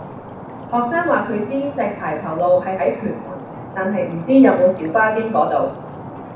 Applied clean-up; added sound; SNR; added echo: none; Stream; 14 dB; reverberation time 0.6 s.